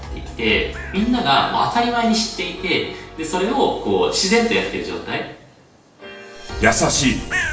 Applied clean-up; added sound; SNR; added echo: none; Bird; 15 dB; reverberation time 0.9 s.